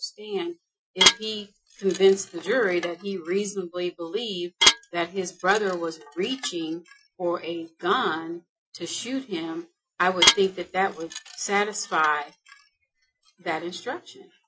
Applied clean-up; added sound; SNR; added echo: classical method Wiener filter.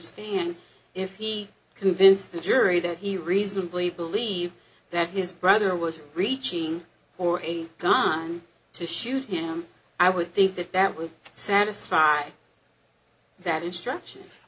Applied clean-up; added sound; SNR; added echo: none; none; none; none.